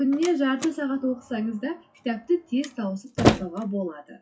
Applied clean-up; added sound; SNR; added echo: classical method WPE with log-MMSE.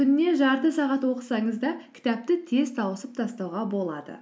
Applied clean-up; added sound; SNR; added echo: none; none; none; none.